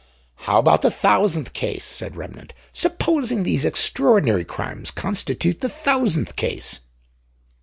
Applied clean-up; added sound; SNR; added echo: none; none; none; none.